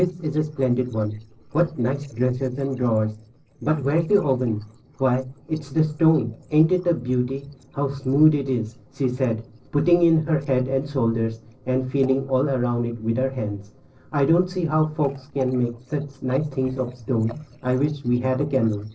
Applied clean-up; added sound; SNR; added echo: neural separator model SepFormer DNS4.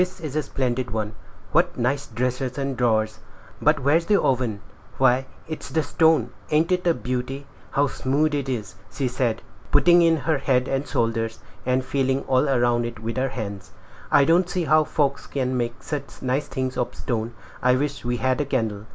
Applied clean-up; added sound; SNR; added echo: none; none; none; none.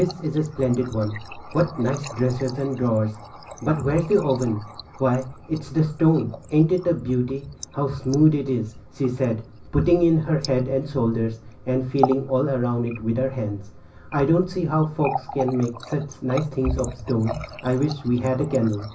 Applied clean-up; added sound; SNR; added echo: none; Water tap, faucet; 14 dB; reverberation time 0.4 s.